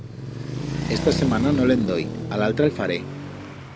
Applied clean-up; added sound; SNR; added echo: none; Traffic noise, roadway noise; 4 dB; none.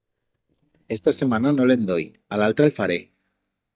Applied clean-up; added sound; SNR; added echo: neural mask model DeepFilterNet 3.